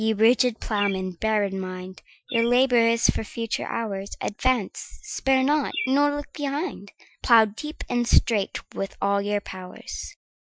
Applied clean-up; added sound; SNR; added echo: classical method Wiener filter.